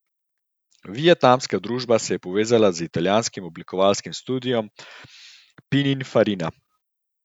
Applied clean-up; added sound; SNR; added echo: none; none; none; none.